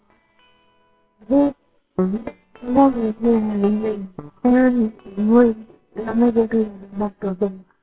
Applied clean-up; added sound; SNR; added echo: neural separator model SepFormer WHAMR!.